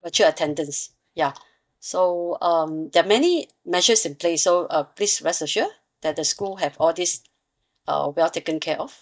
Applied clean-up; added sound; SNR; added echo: neural mask model DeepFilterNet 3.